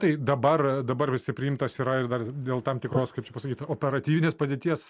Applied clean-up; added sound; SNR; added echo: neural mask model Resemble Enhance denoiser.